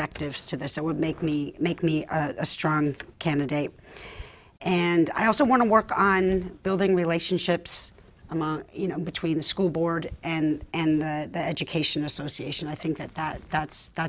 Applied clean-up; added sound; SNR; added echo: none; none; none; none.